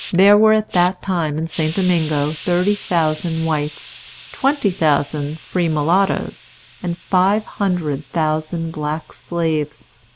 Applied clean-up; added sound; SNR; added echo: none; Hiss; 18 dB; none.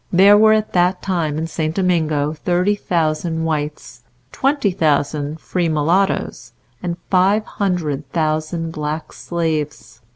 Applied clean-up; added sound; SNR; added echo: none; none; none; none.